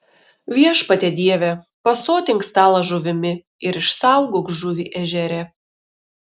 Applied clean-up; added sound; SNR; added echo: none; none; none; none.